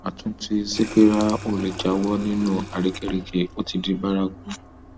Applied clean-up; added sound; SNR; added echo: none; Water tap, faucet; 13 dB; none.